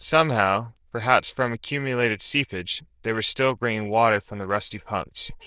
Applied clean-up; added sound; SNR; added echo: neural diffusion model UNIVERSE++.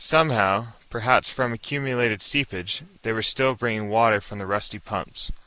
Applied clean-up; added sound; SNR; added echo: neural mask model Resemble Enhance denoiser.